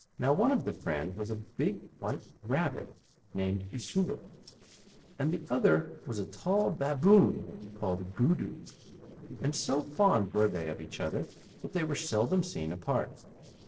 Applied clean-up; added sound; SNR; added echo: neural separator model SepFormer DNS4.